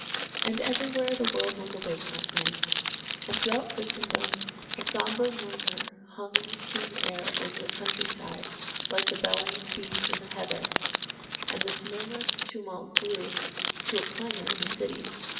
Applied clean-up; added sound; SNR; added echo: none; Crackle; -3 dB; reverberation time 2.6 s.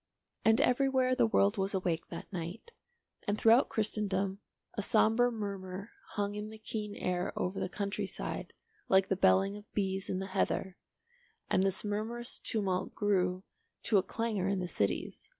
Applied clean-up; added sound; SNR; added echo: none; none; none; none.